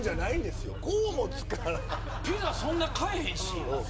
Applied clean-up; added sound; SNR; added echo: none; Engine starting / Car; 4 dB; none.